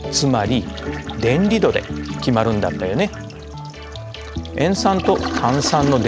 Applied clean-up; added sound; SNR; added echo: none; Toilet flush; 12 dB; none.